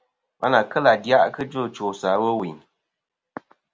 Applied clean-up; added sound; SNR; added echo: none; none; none; none.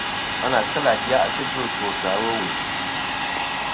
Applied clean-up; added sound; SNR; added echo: none; Domestic sounds, home sounds; 0 dB; none.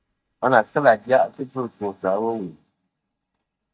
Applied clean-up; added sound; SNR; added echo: neural mask model DeepFilterNet 3.